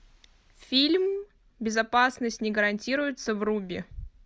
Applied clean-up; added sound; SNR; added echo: none; none; none; none.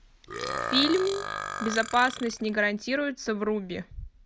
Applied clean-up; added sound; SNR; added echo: none; Burping, eructation; 7 dB; none.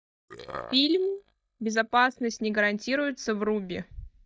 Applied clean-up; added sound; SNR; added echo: neural mask model DeepFilterNet 3.